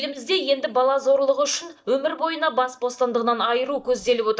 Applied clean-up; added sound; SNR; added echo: neural mask model DeepFilterNet 3.